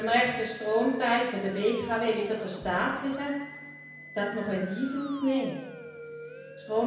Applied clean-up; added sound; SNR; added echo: none; Musical instrument; 15 dB; reverberation time 0.9 s.